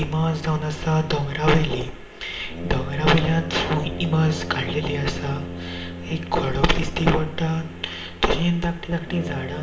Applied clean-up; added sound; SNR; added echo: none; Brass instrument; 12 dB; reverberation time 0.6 s.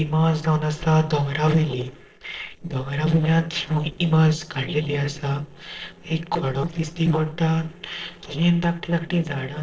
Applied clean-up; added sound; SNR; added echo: neural separator model SepFormer DNS4.